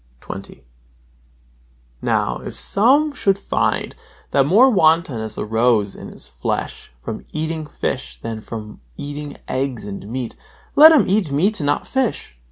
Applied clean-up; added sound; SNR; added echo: none; none; none; none.